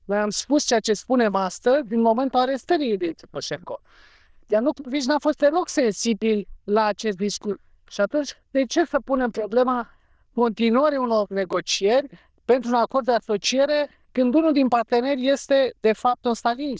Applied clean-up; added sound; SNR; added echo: neural diffusion model UNIVERSE++.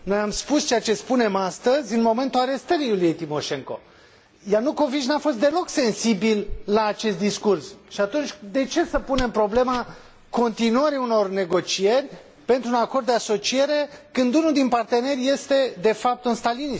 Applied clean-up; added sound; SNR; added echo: none; none; none; none.